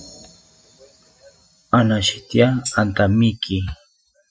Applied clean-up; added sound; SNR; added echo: classical method Wiener filter.